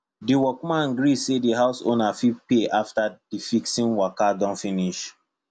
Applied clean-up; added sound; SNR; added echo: none; none; none; none.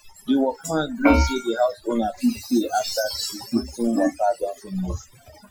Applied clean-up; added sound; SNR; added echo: classical method Wiener filter.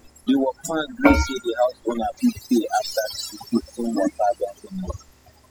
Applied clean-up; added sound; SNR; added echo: classical method spectral subtraction.